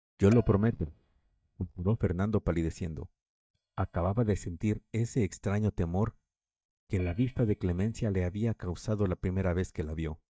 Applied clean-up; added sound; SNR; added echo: neural mask model DeepFilterNet 3.